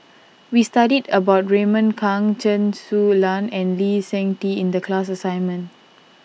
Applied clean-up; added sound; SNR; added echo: none; none; none; none.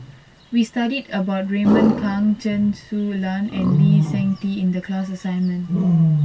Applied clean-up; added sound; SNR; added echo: none; Wild animals; 1 dB; reverberation time 0.1 s.